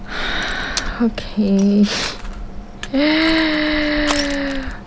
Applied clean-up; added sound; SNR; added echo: none; Crushing; 9 dB; none.